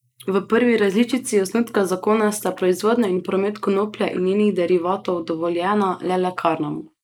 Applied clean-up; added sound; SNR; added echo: neural mask model Resemble Enhance denoiser.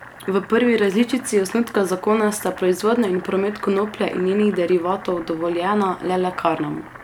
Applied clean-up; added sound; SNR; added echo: none; Boiling; 18 dB; none.